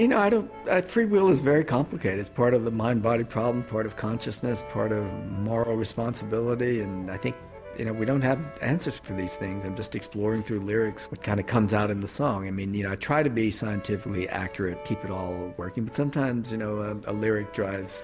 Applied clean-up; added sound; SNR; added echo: none; Brass instrument; 18 dB; none.